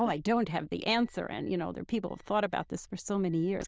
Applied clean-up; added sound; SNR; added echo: neural diffusion model UNIVERSE++.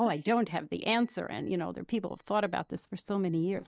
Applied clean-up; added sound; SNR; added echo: neural mask model DeepFilterNet 3.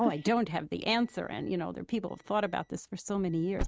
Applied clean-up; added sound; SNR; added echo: neural mask model RNNoise.